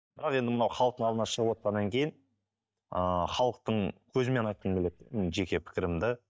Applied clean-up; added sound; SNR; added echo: neural mask model DeepFilterNet 3.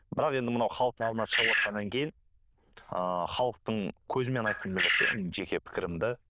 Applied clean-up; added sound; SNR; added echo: neural diffusion model UNIVERSE++.